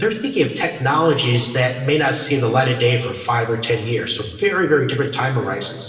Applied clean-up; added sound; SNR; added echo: none; none; none; reverberation time 1.3 s.